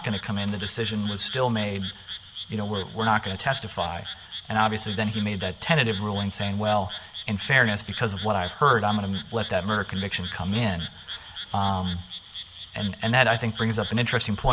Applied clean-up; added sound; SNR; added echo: neural mask model Resemble Enhance denoiser.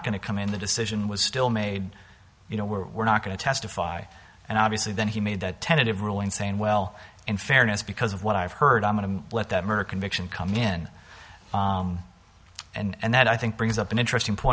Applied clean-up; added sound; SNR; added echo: none; none; none; none.